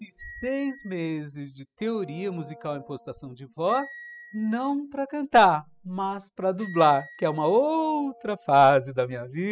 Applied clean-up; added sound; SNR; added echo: classical method spectral subtraction.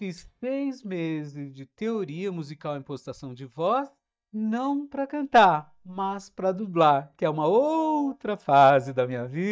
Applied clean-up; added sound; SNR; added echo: neural mask model DeepFilterNet 3.